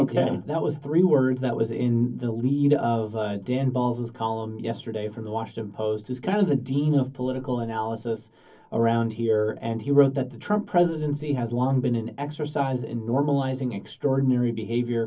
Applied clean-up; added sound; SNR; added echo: none; none; none; reverberation time 0.3 s.